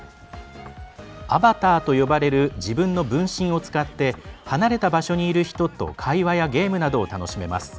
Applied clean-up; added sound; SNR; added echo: none; none; none; none.